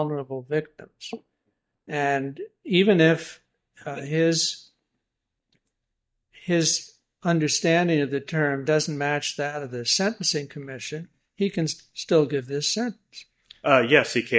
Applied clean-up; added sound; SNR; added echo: neural mask model DeepFilterNet 3.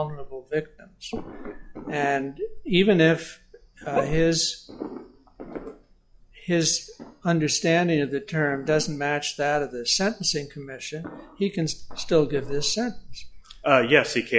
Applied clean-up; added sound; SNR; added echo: classical method log-MMSE.